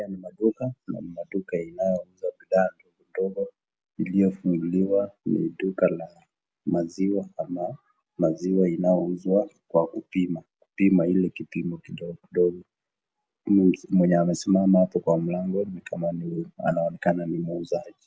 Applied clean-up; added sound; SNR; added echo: none; none; none; none.